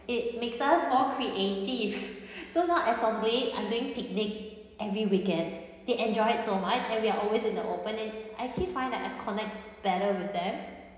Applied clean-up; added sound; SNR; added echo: none; none; none; reverberation time 0.9 s.